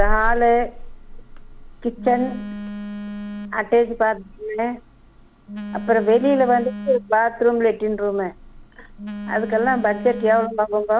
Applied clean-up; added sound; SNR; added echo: none; Telephone; 8 dB; none.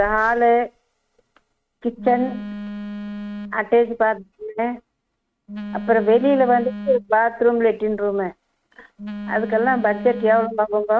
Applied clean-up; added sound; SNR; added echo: neural mask model RNNoise.